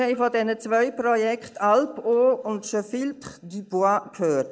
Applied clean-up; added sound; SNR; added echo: neural mask model Resemble Enhance denoiser.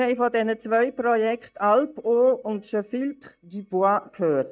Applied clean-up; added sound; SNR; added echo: neural mask model DeepFilterNet 3.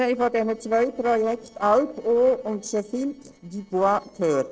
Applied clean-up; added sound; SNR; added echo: neural separator model SepFormer DNS4.